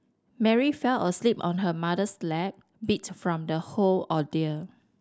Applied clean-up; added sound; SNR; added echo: none; none; none; none.